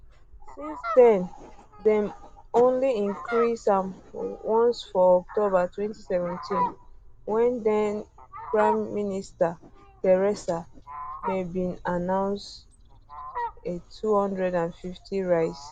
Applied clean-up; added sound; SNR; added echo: none; Fowl; 13 dB; none.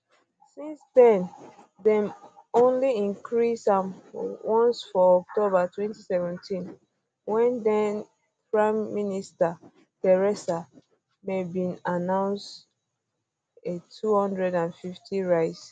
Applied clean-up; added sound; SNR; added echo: none; none; none; none.